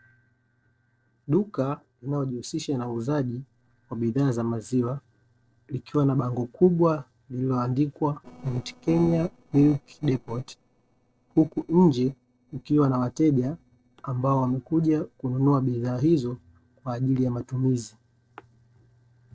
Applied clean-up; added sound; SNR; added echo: neural separator model SepFormer DNS4.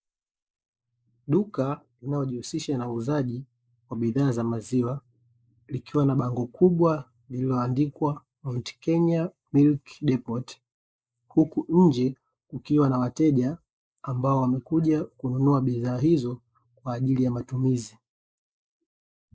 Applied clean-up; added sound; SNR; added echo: neural mask model Resemble Enhance denoiser.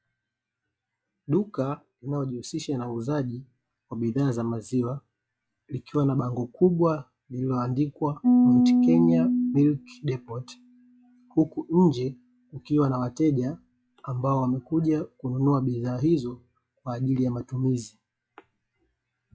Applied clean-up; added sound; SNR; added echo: classical method log-MMSE.